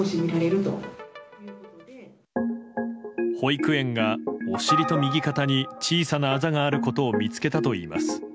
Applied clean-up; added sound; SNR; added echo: none; none; none; none.